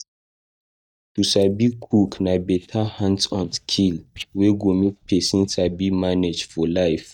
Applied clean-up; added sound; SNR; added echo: neural mask model DeepFilterNet 3.